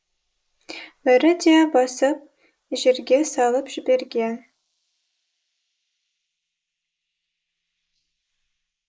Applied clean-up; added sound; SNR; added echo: neural mask model Resemble Enhance denoiser.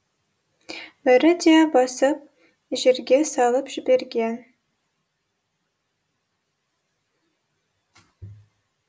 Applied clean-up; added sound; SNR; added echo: none; none; none; none.